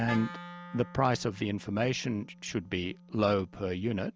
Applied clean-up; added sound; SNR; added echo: none; Wind instrument, woodwind instrument; 15 dB; none.